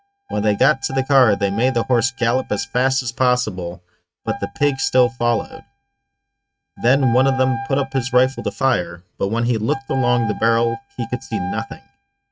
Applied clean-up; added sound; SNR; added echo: neural mask model RNNoise.